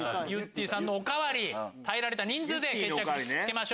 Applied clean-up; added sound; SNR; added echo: none; none; none; none.